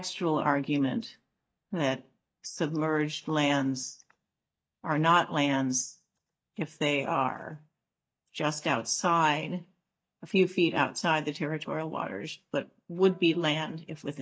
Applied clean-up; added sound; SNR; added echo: neural mask model DeepFilterNet 3.